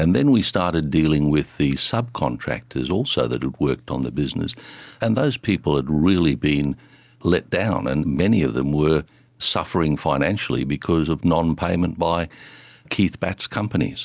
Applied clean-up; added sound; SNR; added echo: none; none; none; none.